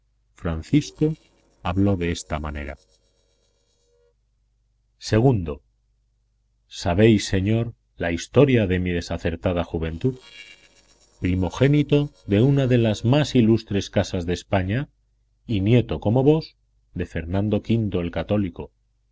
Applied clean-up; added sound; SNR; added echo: neural separator model SepFormer DNS4.